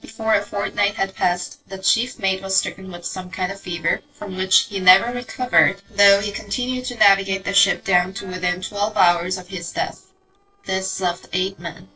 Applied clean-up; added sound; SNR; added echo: neural separator model SepFormer DNS4.